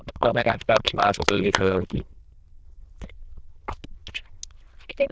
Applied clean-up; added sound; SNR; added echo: neural diffusion model UNIVERSE++.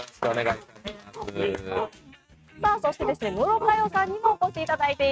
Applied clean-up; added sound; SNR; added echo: neural mask model RNNoise.